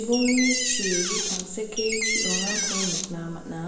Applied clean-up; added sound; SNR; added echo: none; Door; 0 dB; reverberation time 1.2 s.